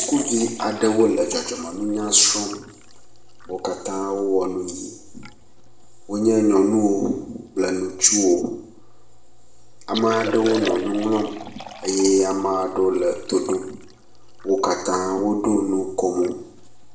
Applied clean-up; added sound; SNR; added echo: none; Liquid; 18 dB; reverberation time 0.7 s.